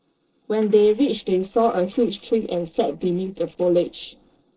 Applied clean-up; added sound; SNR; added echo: neural separator model SepFormer DNS4.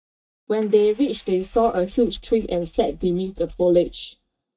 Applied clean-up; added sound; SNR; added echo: neural mask model DeepFilterNet 3.